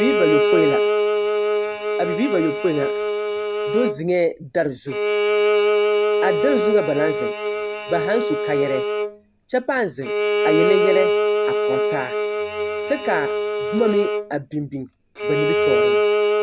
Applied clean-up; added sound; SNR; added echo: none; Bowed string instrument; -3 dB; none.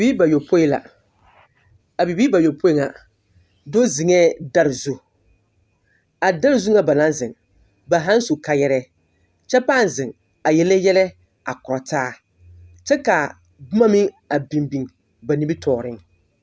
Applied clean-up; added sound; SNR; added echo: none; none; none; none.